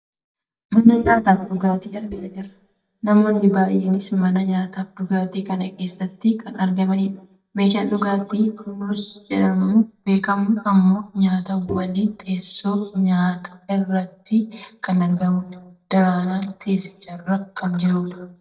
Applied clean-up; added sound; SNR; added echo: neural mask model DeepFilterNet 3.